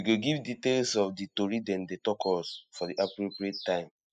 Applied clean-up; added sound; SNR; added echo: classical method spectral subtraction.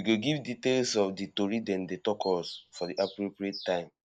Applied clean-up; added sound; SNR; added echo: neural mask model Resemble Enhance denoiser.